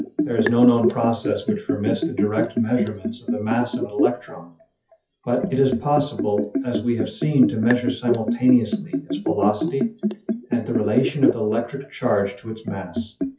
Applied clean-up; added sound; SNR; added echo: classical method WPE with log-MMSE.